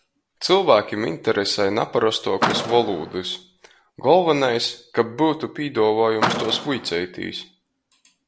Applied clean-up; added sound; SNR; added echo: none; Car; 6 dB; none.